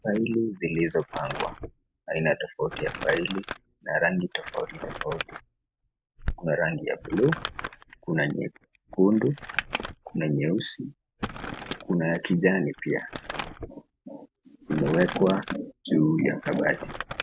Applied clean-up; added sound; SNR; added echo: none; Crumpling, crinkling; 11 dB; none.